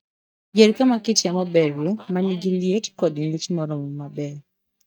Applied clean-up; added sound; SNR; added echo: neural mask model DeepFilterNet 3.